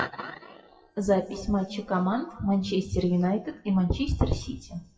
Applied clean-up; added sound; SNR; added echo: classical method WPE with log-MMSE.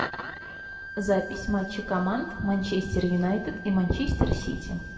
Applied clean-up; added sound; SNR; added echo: none; Wind instrument, woodwind instrument; 13 dB; reverberation time 1.7 s.